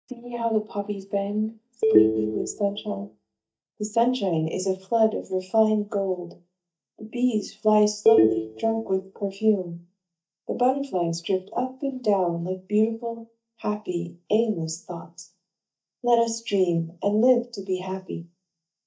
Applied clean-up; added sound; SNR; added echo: neural mask model DeepFilterNet 3.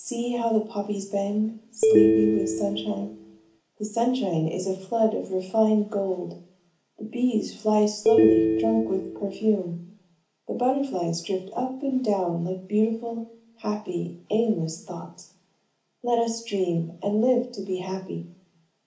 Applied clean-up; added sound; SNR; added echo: none; Telephone; -3 dB; reverberation time 0.4 s.